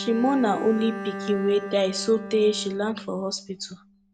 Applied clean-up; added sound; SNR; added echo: none; Bowed string instrument; 11 dB; none.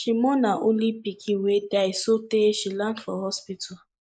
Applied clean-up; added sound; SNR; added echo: neural mask model Resemble Enhance denoiser.